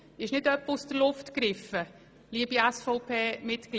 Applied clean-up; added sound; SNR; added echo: none; none; none; none.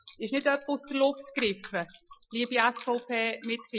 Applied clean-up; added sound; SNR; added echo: classical method Wiener filter.